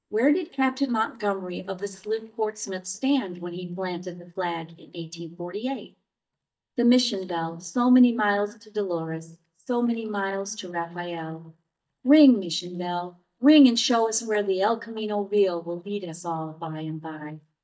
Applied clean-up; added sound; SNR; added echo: neural mask model DeepFilterNet 3.